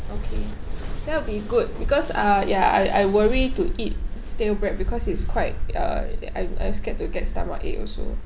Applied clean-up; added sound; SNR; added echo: none; Mechanical fan; 0 dB; none.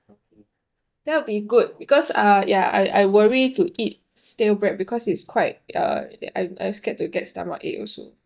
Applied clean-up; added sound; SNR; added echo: neural mask model DeepFilterNet 3.